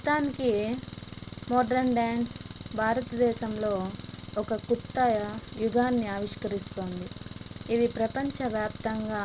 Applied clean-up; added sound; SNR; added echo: none; Engine; 12 dB; none.